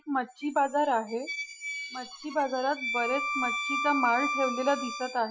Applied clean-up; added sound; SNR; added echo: classical method Wiener filter.